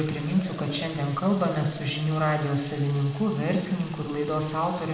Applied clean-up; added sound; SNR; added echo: none; Fill (with liquid); 17 dB; reverberation time 1.0 s.